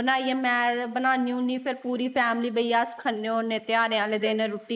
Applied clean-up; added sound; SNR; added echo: neural mask model Resemble Enhance denoiser.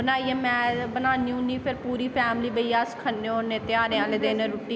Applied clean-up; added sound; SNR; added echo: none; none; none; none.